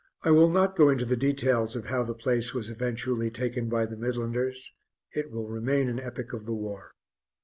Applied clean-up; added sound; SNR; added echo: none; none; none; none.